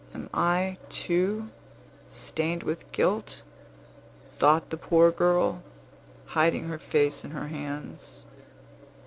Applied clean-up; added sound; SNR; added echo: none; none; none; none.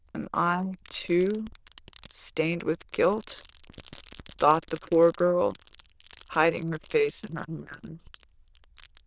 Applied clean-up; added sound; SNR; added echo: neural diffusion model UNIVERSE++.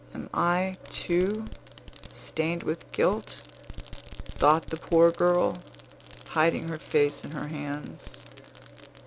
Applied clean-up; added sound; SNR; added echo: none; Fireworks; 17 dB; none.